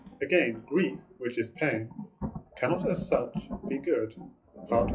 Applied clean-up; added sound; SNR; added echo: classical method WPE with log-MMSE.